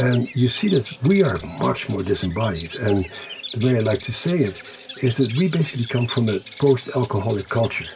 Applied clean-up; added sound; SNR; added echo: none; Bird vocalization, bird call, bird song; 11 dB; reverberation time 0.2 s.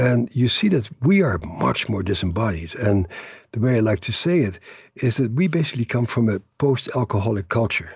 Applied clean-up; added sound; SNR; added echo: none; none; none; none.